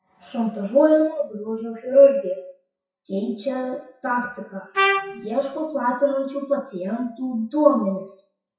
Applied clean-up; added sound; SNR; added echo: classical method WPE with log-MMSE.